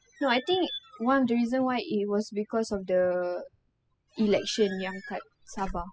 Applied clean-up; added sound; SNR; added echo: classical method spectral subtraction.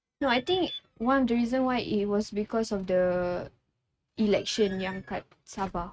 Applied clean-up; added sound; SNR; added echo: neural mask model RNNoise.